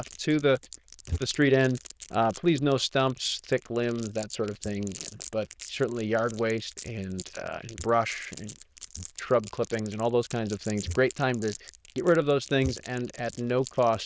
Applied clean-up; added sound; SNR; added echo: neural diffusion model UNIVERSE++.